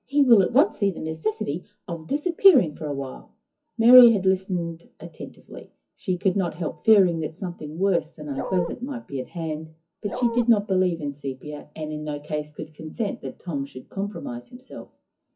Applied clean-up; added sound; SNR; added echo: classical method WPE with log-MMSE.